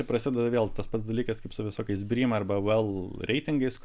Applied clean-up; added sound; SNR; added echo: none; none; none; none.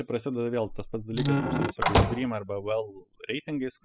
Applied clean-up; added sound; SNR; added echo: classical method spectral subtraction.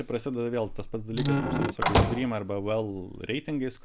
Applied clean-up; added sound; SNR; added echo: none; Squeak / Slam / Wood; -4 dB; none.